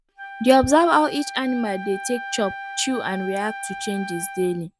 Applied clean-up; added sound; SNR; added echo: none; Wind instrument, woodwind instrument; 12 dB; none.